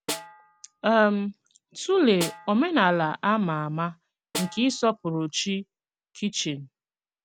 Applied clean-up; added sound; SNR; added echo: none; Snare drum; 13 dB; none.